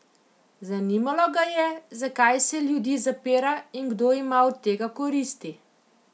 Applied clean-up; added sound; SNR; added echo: none; none; none; none.